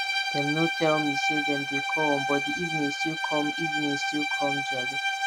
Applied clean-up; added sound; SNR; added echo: none; Bowed string instrument; -1 dB; none.